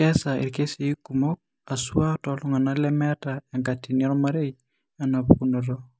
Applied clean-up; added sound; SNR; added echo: none; none; none; none.